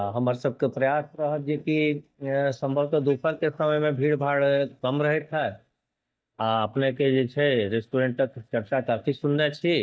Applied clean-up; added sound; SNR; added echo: neural mask model DeepFilterNet 3.